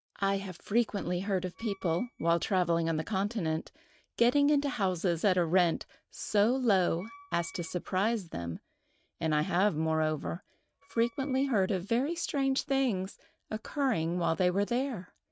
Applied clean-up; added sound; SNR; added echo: neural mask model RNNoise.